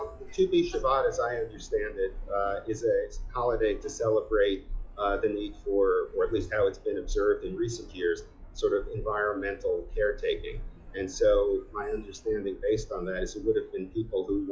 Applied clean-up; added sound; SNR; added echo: classical method log-MMSE.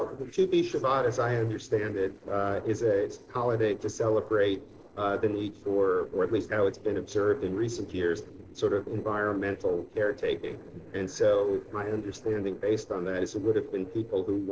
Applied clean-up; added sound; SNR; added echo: neural separator model SepFormer DNS4.